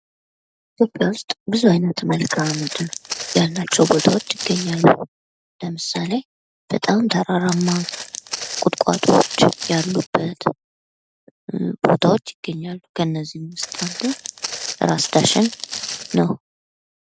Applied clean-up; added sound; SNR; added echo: none; Walk, footsteps; 9 dB; none.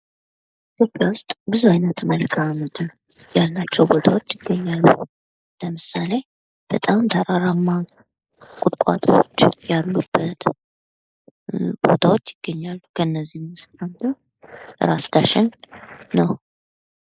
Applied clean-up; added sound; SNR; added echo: neural mask model Resemble Enhance denoiser.